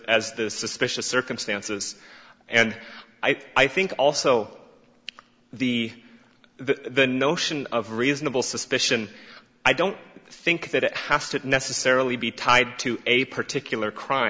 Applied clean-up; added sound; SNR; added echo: none; none; none; none.